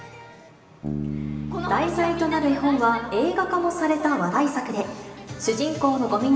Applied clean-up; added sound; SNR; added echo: none; Bass guitar; 12 dB; reverberation time 2.3 s.